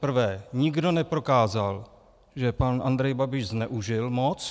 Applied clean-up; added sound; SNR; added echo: none; none; none; none.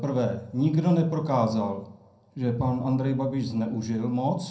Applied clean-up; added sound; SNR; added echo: none; none; none; reverberation time 0.6 s.